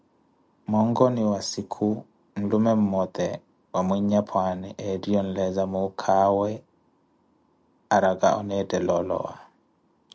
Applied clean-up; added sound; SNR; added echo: none; none; none; none.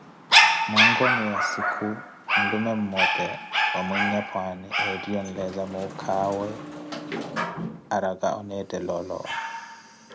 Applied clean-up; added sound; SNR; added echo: none; Dog; -4 dB; none.